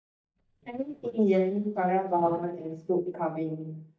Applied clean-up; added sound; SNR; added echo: neural mask model DeepFilterNet 3.